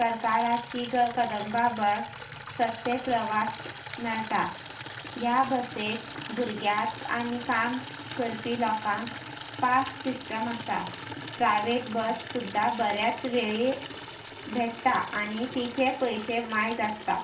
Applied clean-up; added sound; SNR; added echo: none; Water tap, faucet / Liquid; 10 dB; reverberation time 0.4 s.